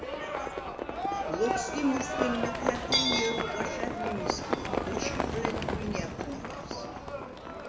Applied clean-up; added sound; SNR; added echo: none; Livestock, farm animals, working animals; -4 dB; reverberation time 1.9 s.